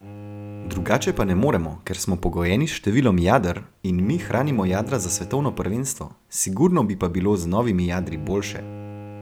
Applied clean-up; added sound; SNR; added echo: none; Bowed string instrument; 16 dB; none.